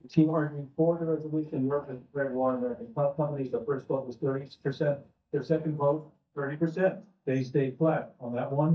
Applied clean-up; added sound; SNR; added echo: neural mask model DeepFilterNet 3.